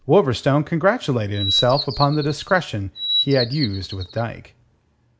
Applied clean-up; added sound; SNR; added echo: none; Bird vocalization, bird call, bird song; 5 dB; none.